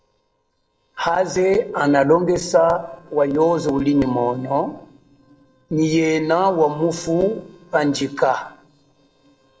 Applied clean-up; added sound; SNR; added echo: neural separator model SepFormer DNS4.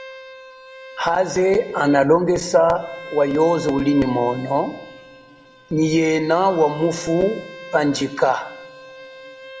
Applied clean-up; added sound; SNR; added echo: none; Bowed string instrument; 18 dB; reverberation time 0.4 s.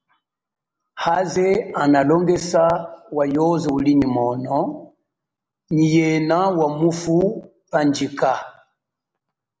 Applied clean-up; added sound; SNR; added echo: none; none; none; none.